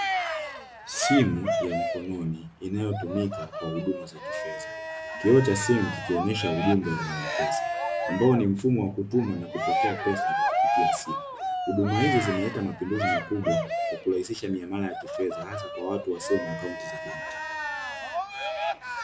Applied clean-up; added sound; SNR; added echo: none; Cheering; 2 dB; none.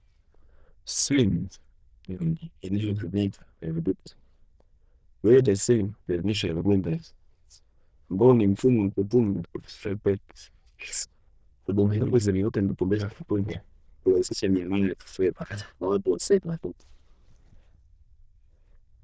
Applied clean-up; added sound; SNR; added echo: neural diffusion model UNIVERSE++.